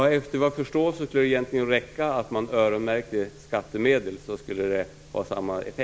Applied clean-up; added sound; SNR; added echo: none; none; none; none.